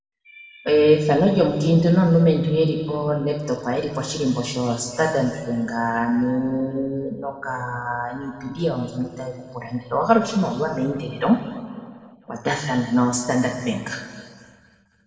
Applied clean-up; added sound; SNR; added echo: none; none; none; reverberation time 1.8 s.